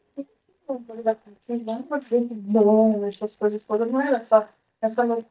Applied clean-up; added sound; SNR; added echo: neural mask model DeepFilterNet 3.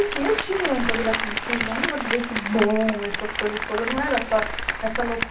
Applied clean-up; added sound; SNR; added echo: none; Applause; 3 dB; reverberation time 0.3 s.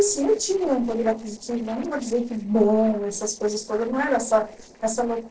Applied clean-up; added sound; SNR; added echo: neural separator model SepFormer DNS4.